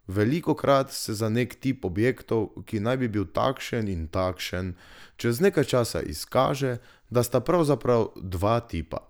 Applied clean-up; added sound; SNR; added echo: none; none; none; none.